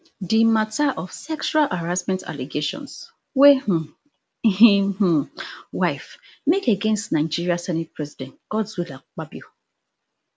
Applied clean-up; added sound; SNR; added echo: none; none; none; none.